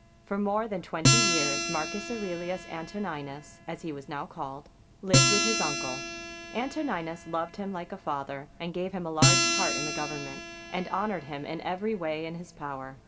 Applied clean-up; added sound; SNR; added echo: none; Acoustic guitar; -3 dB; reverberation time 2.1 s.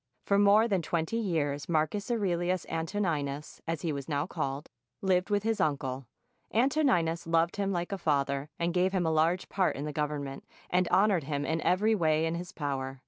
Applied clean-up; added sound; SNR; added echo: none; none; none; none.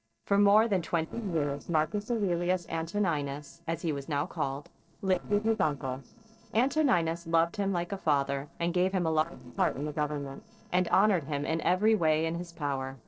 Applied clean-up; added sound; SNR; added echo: neural separator model SepFormer DNS4.